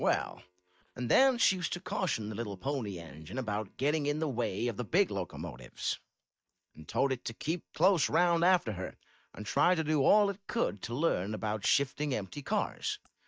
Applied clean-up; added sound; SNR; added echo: neural mask model DeepFilterNet 3.